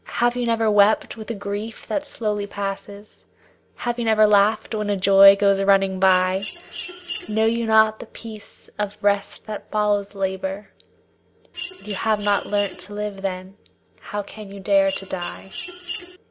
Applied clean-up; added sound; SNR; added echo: none; Mechanisms; 9 dB; none.